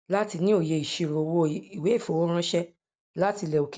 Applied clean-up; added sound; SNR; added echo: none; none; none; none.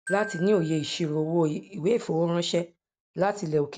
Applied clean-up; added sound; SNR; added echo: none; Glockenspiel; 17 dB; none.